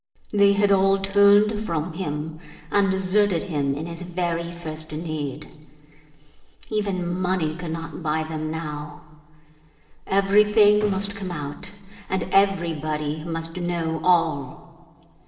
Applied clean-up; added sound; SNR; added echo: neural separator model SepFormer DNS4.